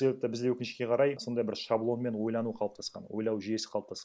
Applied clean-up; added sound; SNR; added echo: none; none; none; none.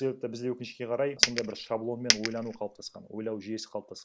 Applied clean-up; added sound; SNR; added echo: none; Coin (dropping); -5 dB; none.